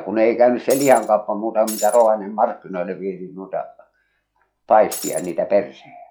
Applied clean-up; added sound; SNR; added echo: classical method log-MMSE.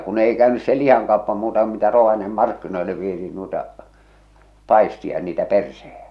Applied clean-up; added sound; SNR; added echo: none; none; none; none.